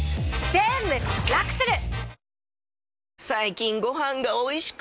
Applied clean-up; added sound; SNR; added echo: none; none; none; none.